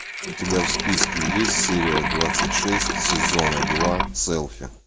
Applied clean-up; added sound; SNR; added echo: neural mask model Resemble Enhance denoiser.